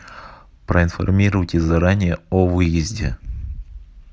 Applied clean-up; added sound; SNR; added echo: none; none; none; none.